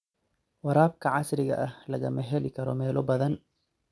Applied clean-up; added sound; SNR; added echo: none; none; none; none.